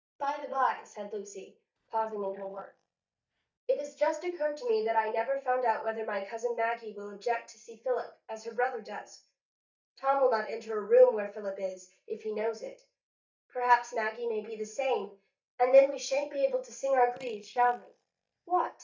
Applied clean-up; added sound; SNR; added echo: neural mask model DeepFilterNet 3.